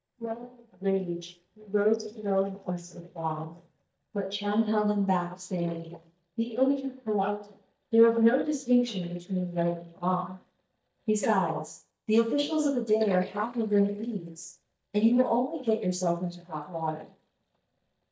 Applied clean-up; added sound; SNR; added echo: neural mask model DeepFilterNet 3.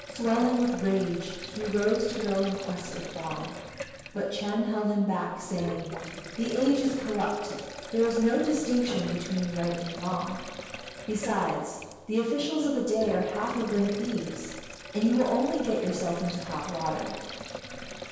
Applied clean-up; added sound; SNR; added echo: none; Sink (filling or washing); 12 dB; reverberation time 1.2 s.